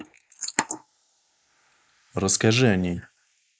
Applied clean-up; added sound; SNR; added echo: neural mask model Resemble Enhance denoiser.